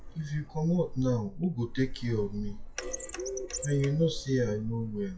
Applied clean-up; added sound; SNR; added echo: classical method WPE with log-MMSE.